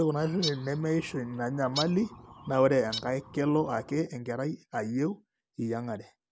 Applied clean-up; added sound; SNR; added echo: none; Bird; 12 dB; none.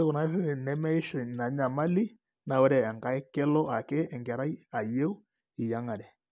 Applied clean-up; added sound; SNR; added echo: none; none; none; none.